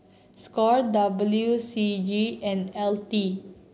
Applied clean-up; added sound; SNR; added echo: none; none; none; none.